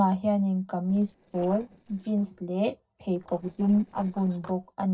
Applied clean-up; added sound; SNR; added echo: neural separator model SepFormer DNS4.